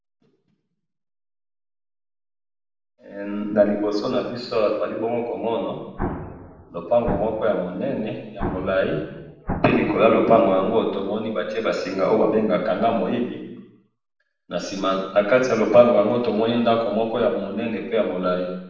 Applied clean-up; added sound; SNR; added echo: none; Explosion; 10 dB; reverberation time 0.9 s.